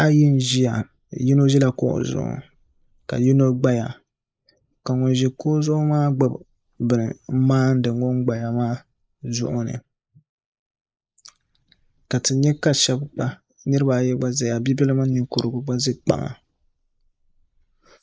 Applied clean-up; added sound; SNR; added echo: neural mask model Resemble Enhance denoiser.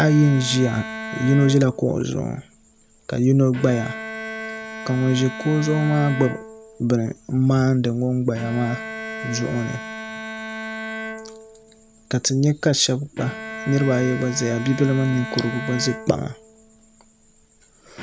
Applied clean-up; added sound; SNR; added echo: none; Bowed string instrument; 12 dB; none.